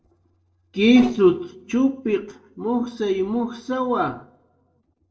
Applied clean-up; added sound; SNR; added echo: neural separator model SepFormer DNS4.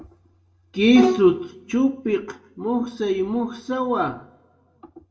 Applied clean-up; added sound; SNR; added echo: none; Bowed string instrument; 3 dB; reverberation time 0.6 s.